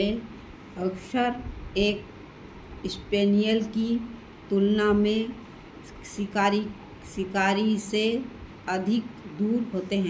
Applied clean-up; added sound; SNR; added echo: none; none; none; none.